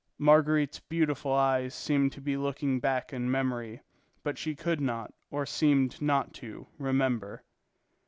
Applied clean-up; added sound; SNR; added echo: none; none; none; none.